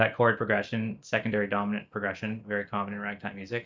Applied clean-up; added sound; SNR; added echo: neural mask model DeepFilterNet 3.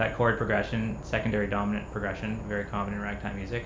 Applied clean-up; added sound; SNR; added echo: none; Insect / Frog; 10 dB; reverberation time 0.4 s.